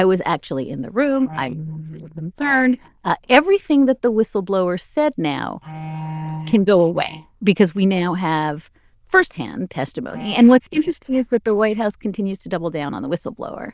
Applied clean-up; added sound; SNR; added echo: neural diffusion model UNIVERSE++.